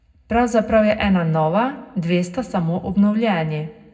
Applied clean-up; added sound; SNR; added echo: none; none; none; reverberation time 0.3 s.